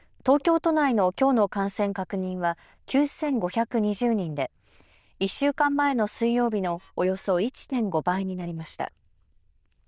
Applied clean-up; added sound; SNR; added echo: neural diffusion model UNIVERSE++.